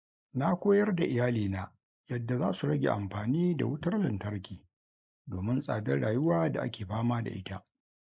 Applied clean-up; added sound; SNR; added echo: neural mask model Resemble Enhance denoiser.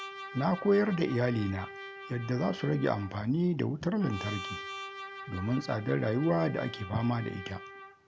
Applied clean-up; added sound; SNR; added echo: none; Trumpet; 13 dB; none.